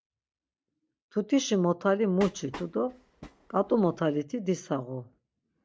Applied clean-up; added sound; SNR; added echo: none; Train; 17 dB; none.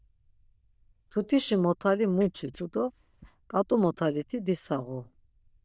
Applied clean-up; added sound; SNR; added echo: neural diffusion model UNIVERSE++.